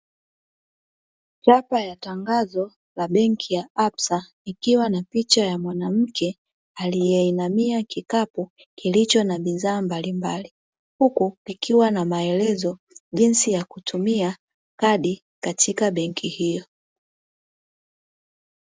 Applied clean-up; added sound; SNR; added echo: none; none; none; none.